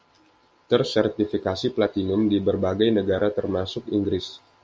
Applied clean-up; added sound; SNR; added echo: none; none; none; none.